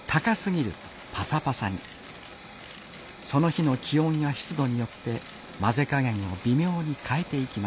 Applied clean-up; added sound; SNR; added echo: none; none; none; none.